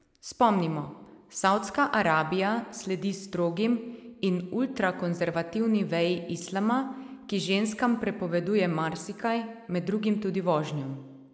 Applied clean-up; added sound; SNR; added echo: none; none; none; none.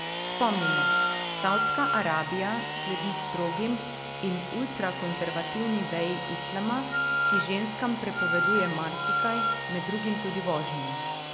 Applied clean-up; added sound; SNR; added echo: none; Sawing / Engine + Wind instrument, woodwind instrument; -1 dB; none.